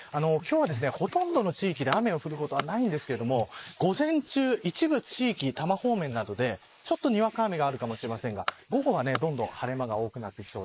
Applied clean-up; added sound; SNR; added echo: neural mask model Resemble Enhance denoiser.